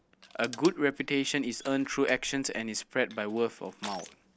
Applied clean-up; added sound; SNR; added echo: none; Crushing; 18 dB; none.